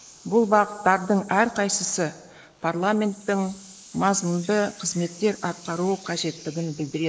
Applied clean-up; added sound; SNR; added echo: neural mask model Resemble Enhance denoiser.